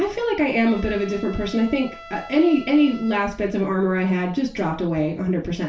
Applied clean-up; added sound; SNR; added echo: none; Trumpet; 20 dB; reverberation time 0.3 s.